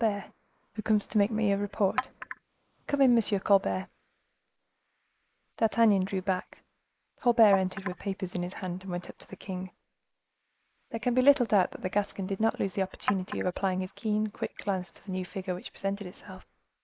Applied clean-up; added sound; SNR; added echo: neural mask model Resemble Enhance denoiser.